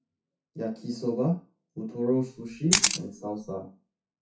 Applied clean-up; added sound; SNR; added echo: classical method WPE with log-MMSE.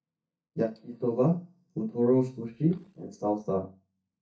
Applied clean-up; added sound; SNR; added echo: neural mask model DeepFilterNet 3.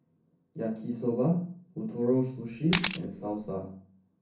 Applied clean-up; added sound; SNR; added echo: none; Camera; -3 dB; reverberation time 0.6 s.